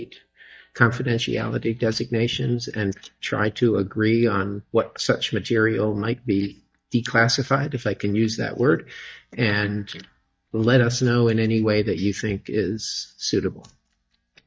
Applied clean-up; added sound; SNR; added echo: neural mask model DeepFilterNet 3.